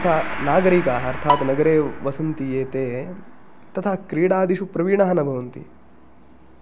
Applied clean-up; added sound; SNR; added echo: none; Gong + Bowed string instrument; 8 dB; none.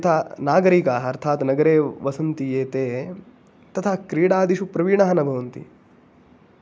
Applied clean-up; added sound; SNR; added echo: none; none; none; none.